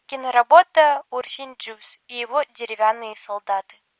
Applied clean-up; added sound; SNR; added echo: none; none; none; none.